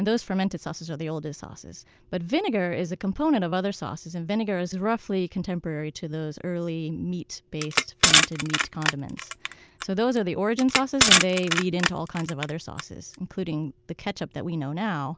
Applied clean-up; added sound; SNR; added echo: none; Crushing; -2 dB; none.